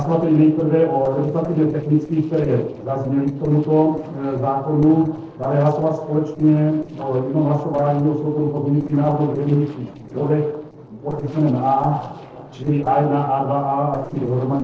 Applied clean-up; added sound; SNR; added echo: neural separator model SepFormer DNS4.